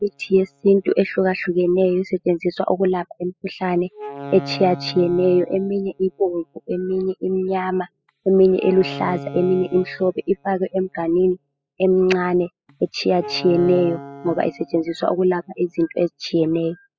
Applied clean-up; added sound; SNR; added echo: classical method spectral subtraction.